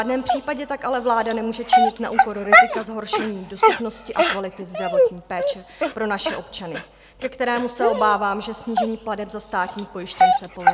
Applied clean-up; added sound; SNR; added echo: none; Dog; -4 dB; none.